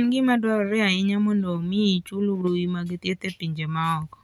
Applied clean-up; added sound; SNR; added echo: none; none; none; none.